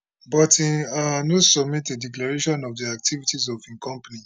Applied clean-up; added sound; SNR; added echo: none; none; none; none.